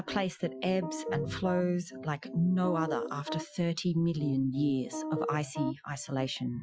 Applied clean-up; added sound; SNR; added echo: classical method Wiener filter.